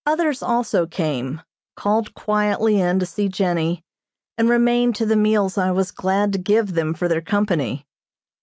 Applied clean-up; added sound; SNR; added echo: none; none; none; none.